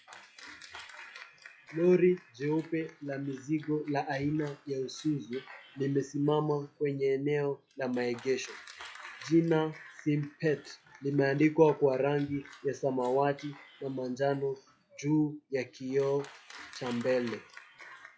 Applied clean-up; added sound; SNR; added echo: classical method log-MMSE.